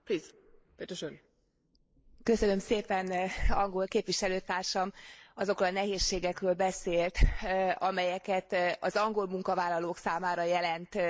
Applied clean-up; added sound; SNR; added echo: neural mask model Resemble Enhance denoiser.